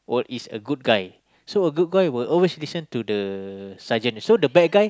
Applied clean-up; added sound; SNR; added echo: none; none; none; none.